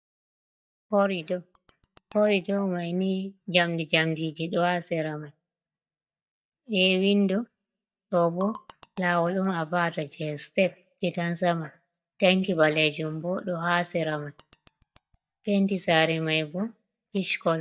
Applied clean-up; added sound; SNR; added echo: neural mask model DeepFilterNet 3.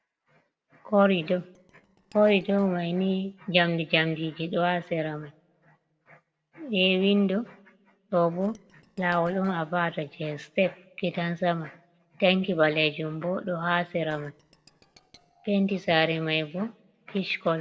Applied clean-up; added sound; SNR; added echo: neural separator model SepFormer DNS4.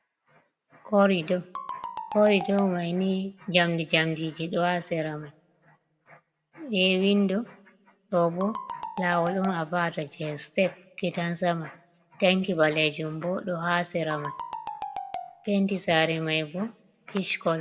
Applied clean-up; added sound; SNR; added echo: none; Marimba, xylophone; 10 dB; reverberation time 1.1 s.